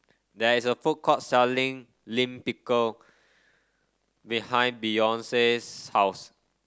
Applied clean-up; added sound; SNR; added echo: none; none; none; none.